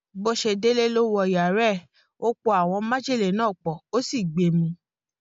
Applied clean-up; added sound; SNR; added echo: none; none; none; none.